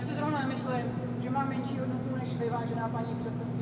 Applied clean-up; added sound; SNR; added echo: none; Engine / Mechanisms; -2 dB; reverberation time 1.8 s.